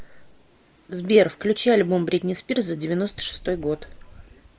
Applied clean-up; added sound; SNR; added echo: neural mask model Resemble Enhance denoiser.